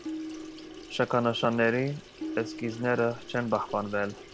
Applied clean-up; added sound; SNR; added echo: none; Sink (filling or washing) / Water tap, faucet + Tabla; 12 dB; none.